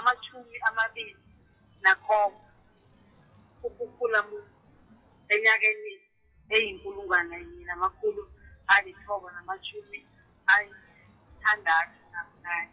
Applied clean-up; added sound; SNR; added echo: classical method WPE with log-MMSE.